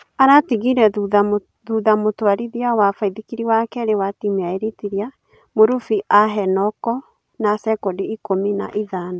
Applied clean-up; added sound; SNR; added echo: none; none; none; none.